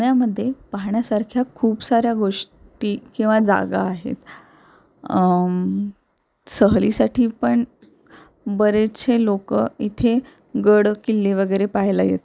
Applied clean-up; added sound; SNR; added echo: neural mask model Resemble Enhance denoiser.